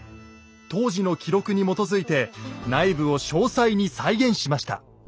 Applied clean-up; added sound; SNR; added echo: none; none; none; none.